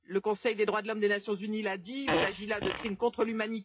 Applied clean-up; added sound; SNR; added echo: classical method WPE with log-MMSE.